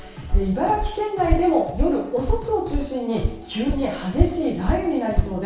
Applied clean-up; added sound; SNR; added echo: none; Walk, footsteps; 2 dB; reverberation time 0.6 s.